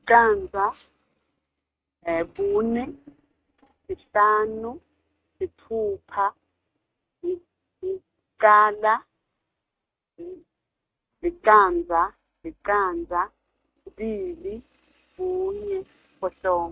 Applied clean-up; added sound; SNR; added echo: neural mask model RNNoise.